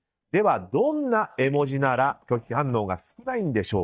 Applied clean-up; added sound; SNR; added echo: neural mask model DeepFilterNet 3.